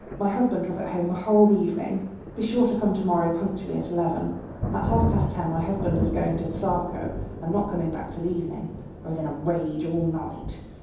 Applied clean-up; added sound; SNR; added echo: none; Thunder; 7 dB; reverberation time 0.9 s.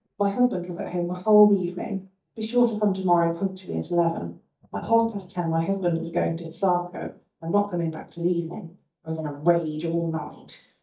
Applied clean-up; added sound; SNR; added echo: neural mask model DeepFilterNet 3.